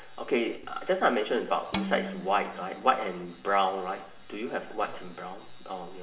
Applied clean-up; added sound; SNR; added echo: none; Bowed string instrument; 10 dB; reverberation time 0.7 s.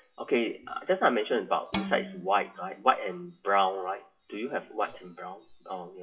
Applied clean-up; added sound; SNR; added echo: classical method WPE with log-MMSE.